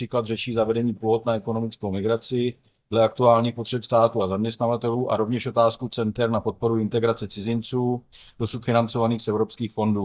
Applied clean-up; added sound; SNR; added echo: neural mask model DeepFilterNet 3.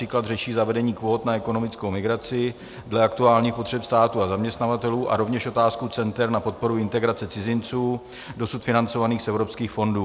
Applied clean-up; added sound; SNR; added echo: none; none; none; none.